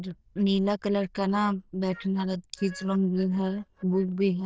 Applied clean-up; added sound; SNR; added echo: neural diffusion model UNIVERSE++.